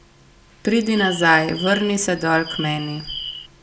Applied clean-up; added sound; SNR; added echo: none; Bird; 12 dB; none.